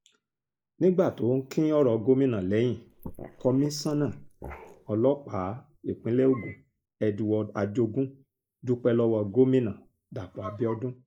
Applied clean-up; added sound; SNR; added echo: neural mask model Resemble Enhance denoiser.